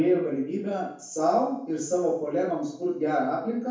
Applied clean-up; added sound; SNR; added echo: none; none; none; reverberation time 0.6 s.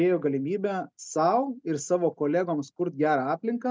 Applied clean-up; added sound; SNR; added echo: none; none; none; none.